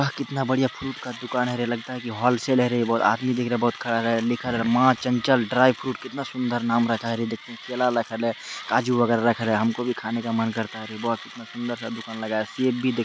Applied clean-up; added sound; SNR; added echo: none; Mechanisms + Fart; 16 dB; none.